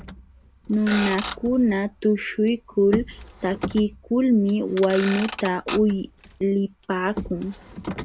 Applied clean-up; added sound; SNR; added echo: none; Motor vehicle (road); 12 dB; none.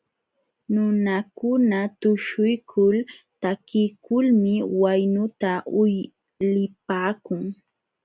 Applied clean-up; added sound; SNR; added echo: none; none; none; none.